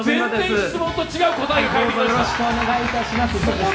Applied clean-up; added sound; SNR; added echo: none; none; none; reverberation time 1.9 s.